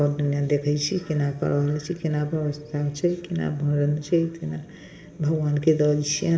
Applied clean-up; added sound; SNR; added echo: none; none; none; reverberation time 0.9 s.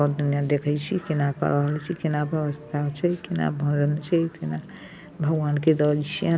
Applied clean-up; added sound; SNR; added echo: none; none; none; none.